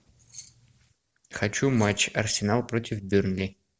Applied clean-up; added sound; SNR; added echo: neural separator model SepFormer DNS4.